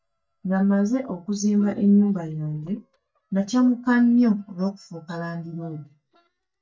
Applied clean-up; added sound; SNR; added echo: neural mask model DeepFilterNet 3.